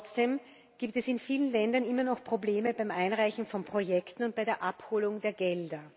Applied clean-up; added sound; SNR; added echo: none; none; none; none.